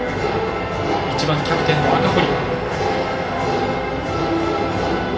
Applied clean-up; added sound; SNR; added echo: none; none; none; reverberation time 2.4 s.